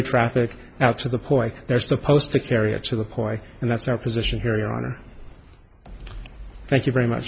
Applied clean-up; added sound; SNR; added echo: none; none; none; none.